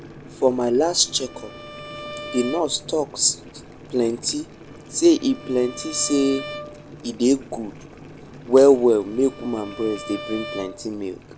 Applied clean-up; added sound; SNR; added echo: none; Boiling + Bowed string instrument; 15 dB; none.